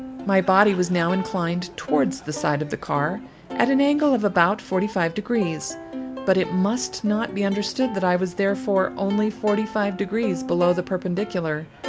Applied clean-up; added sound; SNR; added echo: none; Plucked string instrument; 12 dB; none.